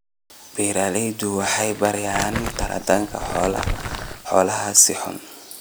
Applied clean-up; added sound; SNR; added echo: none; Crumpling, crinkling; 7 dB; none.